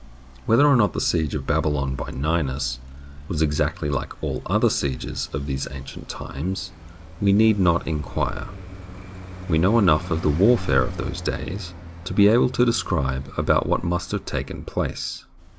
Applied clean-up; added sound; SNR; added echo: none; Traffic noise, roadway noise; 15 dB; none.